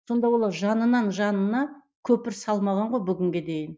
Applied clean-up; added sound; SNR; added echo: neural mask model DeepFilterNet 3.